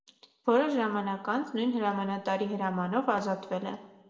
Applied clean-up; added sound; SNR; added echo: none; none; none; reverberation time 0.8 s.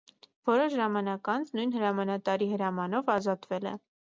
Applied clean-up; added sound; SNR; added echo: none; none; none; none.